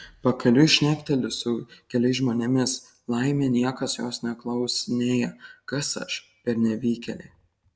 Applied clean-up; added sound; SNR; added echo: none; none; none; none.